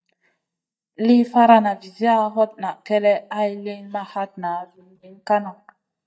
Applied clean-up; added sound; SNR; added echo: neural mask model DeepFilterNet 3.